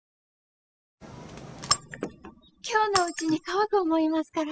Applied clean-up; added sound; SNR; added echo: classical method spectral subtraction.